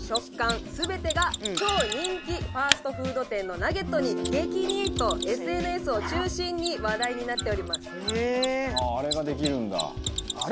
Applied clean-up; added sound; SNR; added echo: none; Guitar + Mechanisms; 5 dB; none.